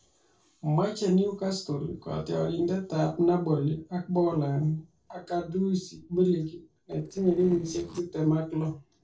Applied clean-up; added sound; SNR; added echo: neural separator model SepFormer DNS4.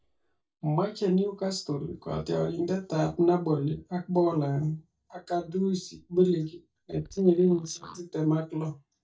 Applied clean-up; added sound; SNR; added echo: neural mask model DeepFilterNet 3.